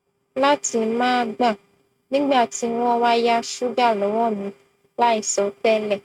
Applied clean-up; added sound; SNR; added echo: neural mask model RNNoise.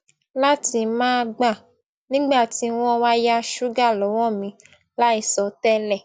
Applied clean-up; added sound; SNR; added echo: none; none; none; none.